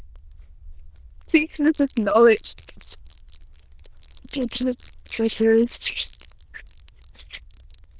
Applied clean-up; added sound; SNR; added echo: neural diffusion model UNIVERSE++.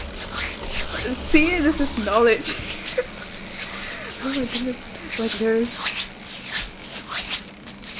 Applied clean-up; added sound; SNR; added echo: none; Bicycle + Hands; 5 dB; none.